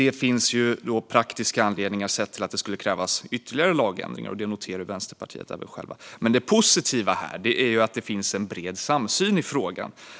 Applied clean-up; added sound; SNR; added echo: none; none; none; none.